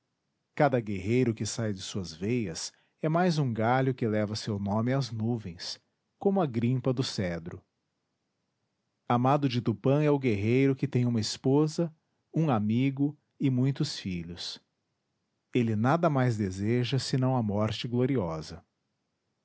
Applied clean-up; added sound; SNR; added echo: none; none; none; none.